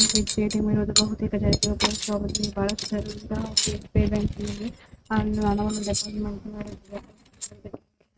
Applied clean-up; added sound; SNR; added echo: neural mask model RNNoise.